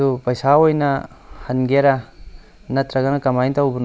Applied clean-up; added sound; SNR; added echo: none; none; none; none.